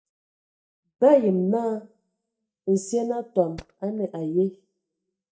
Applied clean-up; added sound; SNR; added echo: neural mask model DeepFilterNet 3.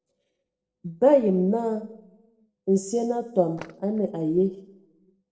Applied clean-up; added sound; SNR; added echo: neural separator model SepFormer DNS4.